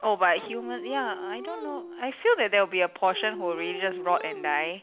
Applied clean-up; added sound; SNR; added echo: none; Dog; 10 dB; none.